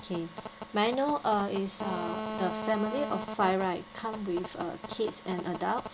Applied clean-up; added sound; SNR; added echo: none; Telephone; 8 dB; none.